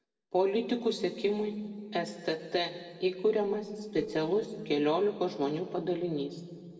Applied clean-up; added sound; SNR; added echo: neural separator model SepFormer DNS4.